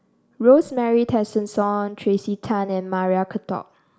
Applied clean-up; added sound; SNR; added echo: none; none; none; none.